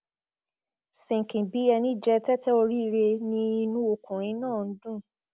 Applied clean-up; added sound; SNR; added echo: none; none; none; none.